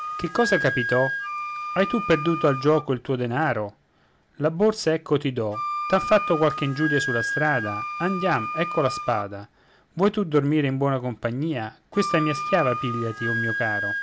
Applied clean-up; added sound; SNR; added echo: none; Wind instrument, woodwind instrument; 6 dB; none.